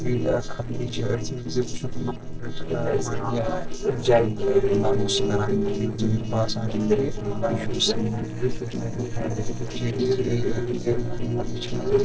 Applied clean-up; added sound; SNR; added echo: neural separator model SepFormer DNS4.